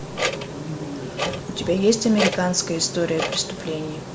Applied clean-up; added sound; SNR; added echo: none; Clock; 6 dB; none.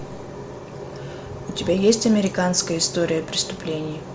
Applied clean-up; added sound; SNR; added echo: none; none; none; none.